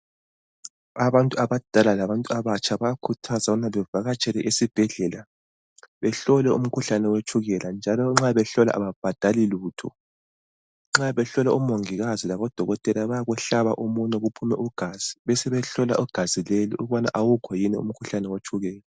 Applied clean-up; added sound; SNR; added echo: none; none; none; none.